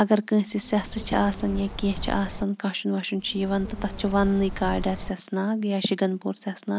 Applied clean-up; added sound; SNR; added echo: none; Bird; 9 dB; none.